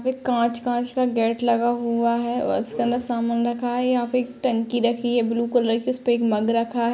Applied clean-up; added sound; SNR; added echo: none; none; none; none.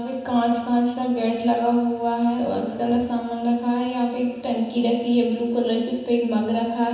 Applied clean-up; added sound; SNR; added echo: none; none; none; reverberation time 1.1 s.